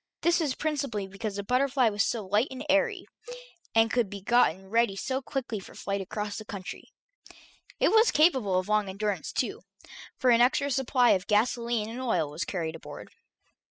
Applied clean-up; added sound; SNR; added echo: classical method spectral subtraction.